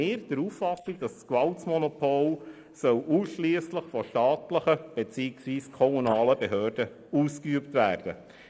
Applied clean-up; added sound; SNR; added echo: neural mask model Resemble Enhance denoiser.